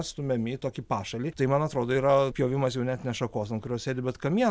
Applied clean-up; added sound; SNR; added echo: none; none; none; none.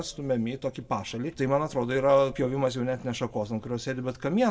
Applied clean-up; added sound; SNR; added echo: none; none; none; reverberation time 0.4 s.